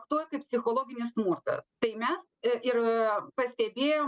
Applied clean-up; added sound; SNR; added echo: none; none; none; none.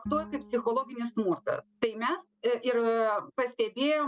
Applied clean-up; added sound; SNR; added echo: none; Bowed string instrument; 18 dB; none.